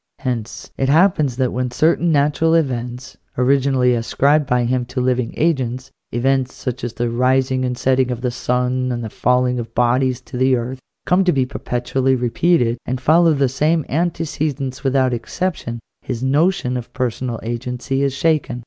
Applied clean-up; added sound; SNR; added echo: none; none; none; none.